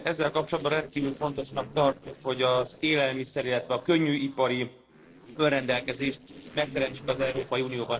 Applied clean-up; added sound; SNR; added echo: neural separator model SepFormer DNS4.